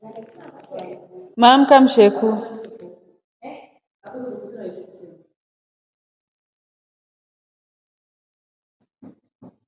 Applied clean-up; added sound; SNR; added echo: none; none; none; none.